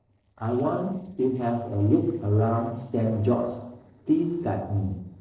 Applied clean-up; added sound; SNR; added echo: neural separator model SepFormer DNS4.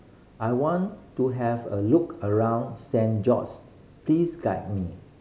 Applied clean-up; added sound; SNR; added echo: none; none; none; none.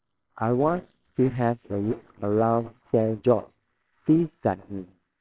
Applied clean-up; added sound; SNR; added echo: neural separator model SepFormer WHAMR!.